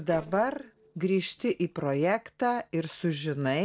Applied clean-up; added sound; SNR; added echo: neural separator model SepFormer DNS4.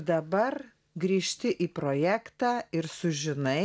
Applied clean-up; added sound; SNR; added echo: none; none; none; none.